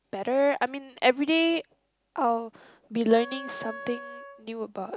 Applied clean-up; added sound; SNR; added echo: none; Wind instrument, woodwind instrument; 15 dB; none.